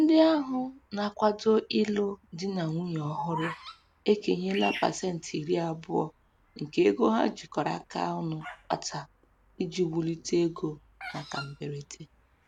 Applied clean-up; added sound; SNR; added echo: none; Bird vocalization, bird call, bird song; 17 dB; none.